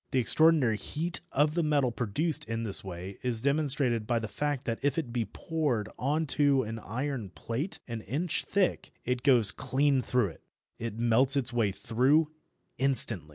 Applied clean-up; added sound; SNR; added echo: none; none; none; none.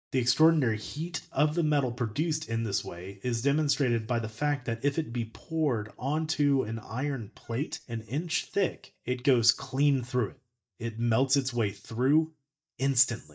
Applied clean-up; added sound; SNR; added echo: neural mask model DeepFilterNet 3.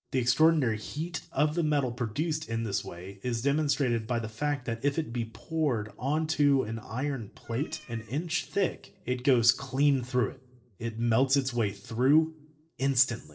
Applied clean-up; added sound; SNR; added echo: neural separator model SepFormer DNS4.